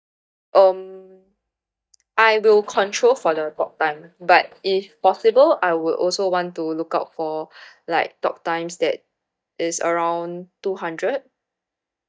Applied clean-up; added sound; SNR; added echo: neural mask model DeepFilterNet 3.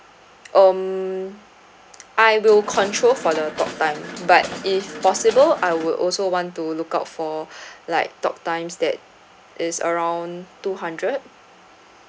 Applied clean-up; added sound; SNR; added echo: none; Mechanisms; 12 dB; none.